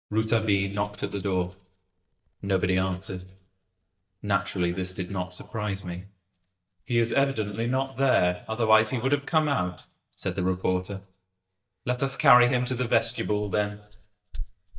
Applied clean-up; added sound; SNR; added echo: neural mask model DeepFilterNet 3.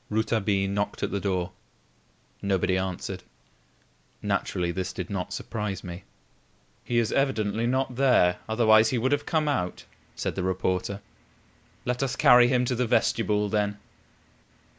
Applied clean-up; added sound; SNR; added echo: none; none; none; none.